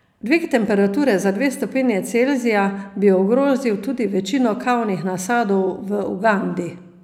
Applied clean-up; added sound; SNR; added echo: none; none; none; none.